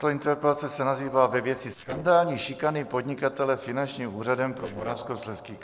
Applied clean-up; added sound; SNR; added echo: neural separator model SepFormer DNS4.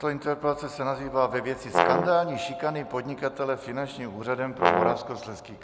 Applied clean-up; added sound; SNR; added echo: none; Brass instrument; -2 dB; none.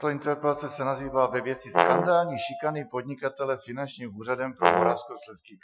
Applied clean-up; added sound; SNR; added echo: classical method Wiener filter.